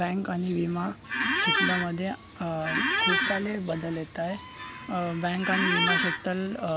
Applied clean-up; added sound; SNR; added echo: none; Squeak; -4 dB; none.